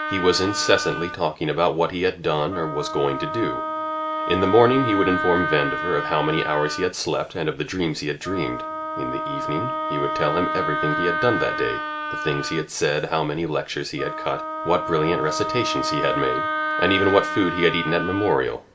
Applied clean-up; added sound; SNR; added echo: none; Wind instrument, woodwind instrument; 4 dB; reverberation time 0.3 s.